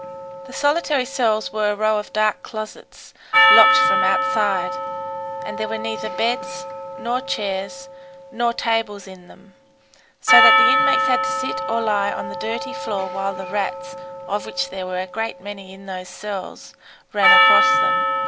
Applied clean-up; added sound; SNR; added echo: none; Percussion; -3 dB; none.